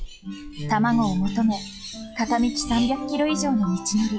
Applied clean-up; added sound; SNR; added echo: classical method log-MMSE.